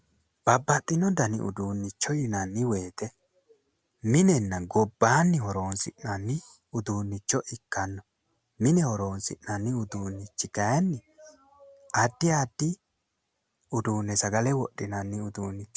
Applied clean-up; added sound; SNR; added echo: none; none; none; none.